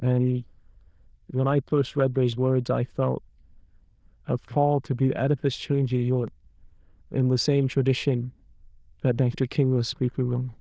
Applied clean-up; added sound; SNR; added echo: neural diffusion model UNIVERSE++.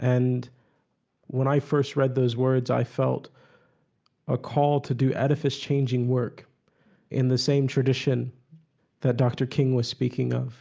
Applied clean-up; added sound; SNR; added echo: none; none; none; none.